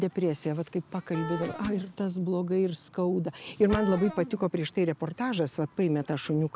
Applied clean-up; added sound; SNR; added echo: none; Wind instrument, woodwind instrument; 13 dB; none.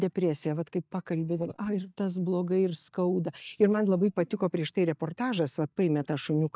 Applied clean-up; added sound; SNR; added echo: neural mask model DeepFilterNet 3.